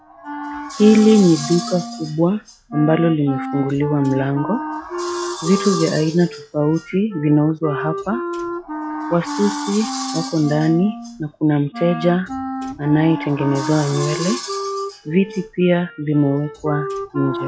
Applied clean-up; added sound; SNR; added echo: classical method log-MMSE.